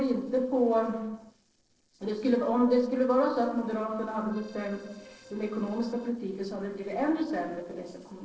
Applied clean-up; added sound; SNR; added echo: neural separator model SepFormer DNS4.